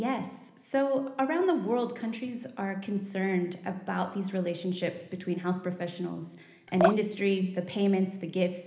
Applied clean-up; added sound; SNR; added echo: none; Drip; 3 dB; reverberation time 1.1 s.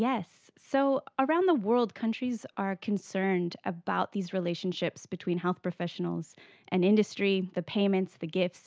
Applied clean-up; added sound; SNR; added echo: none; none; none; none.